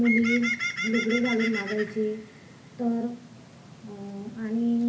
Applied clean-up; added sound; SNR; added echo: none; Bird; 6 dB; reverberation time 0.3 s.